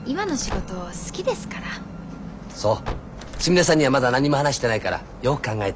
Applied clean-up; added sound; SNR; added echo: none; Car + Door; 14 dB; none.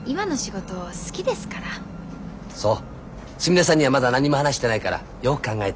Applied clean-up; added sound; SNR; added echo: none; none; none; none.